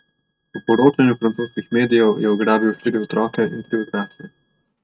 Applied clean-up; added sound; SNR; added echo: neural mask model RNNoise.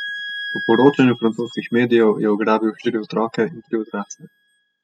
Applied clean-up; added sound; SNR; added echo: classical method spectral subtraction.